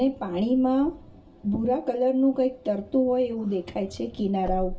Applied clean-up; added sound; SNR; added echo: none; Wind / Car; 16 dB; reverberation time 0.2 s.